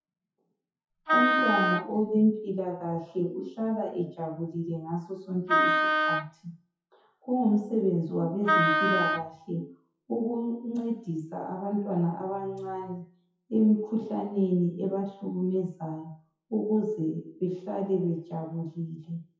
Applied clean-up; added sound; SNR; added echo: classical method WPE with log-MMSE.